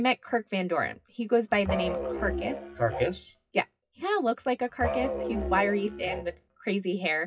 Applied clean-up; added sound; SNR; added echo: classical method WPE with log-MMSE.